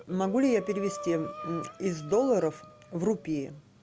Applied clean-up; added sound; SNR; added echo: none; Breathing; 14 dB; none.